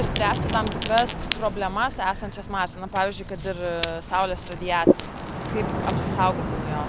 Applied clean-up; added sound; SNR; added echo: none; Ocean; 1 dB; none.